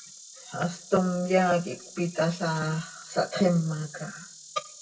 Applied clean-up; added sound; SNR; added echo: none; Insect; 18 dB; reverberation time 0.5 s.